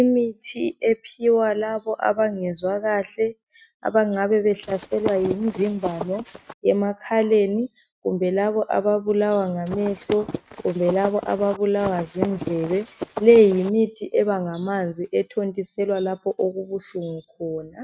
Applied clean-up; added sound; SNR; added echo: neural mask model RNNoise.